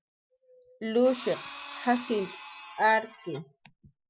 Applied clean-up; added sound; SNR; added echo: classical method Wiener filter.